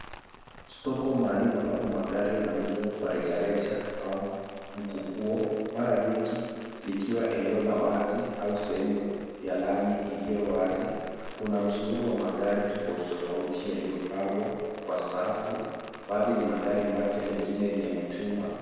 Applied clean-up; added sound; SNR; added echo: none; Rain; 17 dB; reverberation time 1.9 s.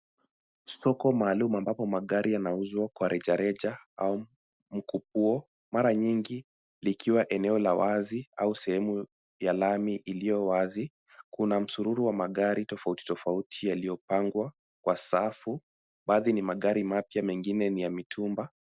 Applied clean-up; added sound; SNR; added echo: none; none; none; none.